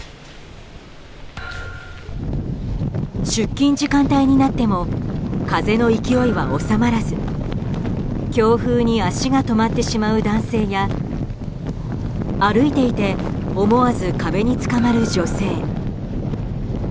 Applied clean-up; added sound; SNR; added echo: none; Thump, thud; 19 dB; none.